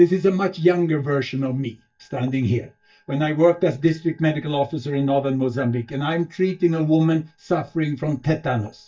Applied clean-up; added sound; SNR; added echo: neural mask model DeepFilterNet 3.